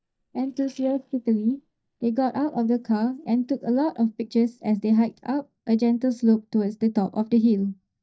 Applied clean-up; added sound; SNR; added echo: neural mask model DeepFilterNet 3.